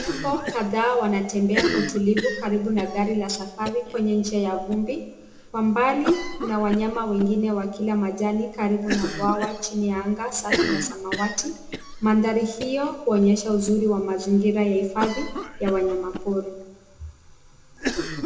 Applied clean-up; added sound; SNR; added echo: none; Cough; 8 dB; reverberation time 0.6 s.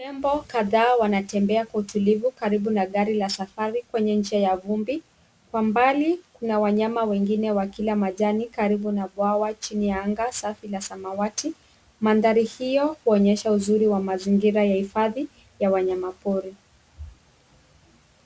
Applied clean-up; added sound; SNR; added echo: none; none; none; none.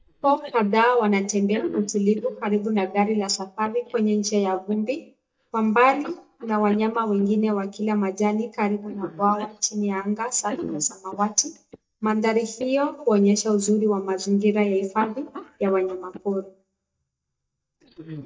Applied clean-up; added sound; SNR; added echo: neural mask model DeepFilterNet 3.